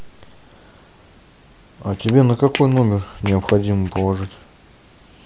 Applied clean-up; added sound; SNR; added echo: none; Squeak / Walk, footsteps; 14 dB; none.